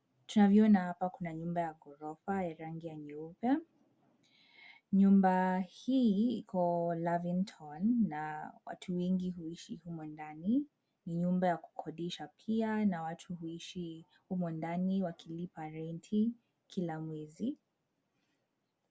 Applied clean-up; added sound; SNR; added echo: none; none; none; none.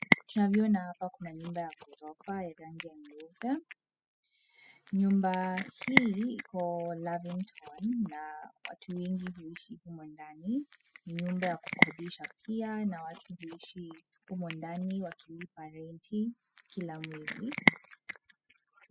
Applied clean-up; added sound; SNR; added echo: classical method spectral subtraction.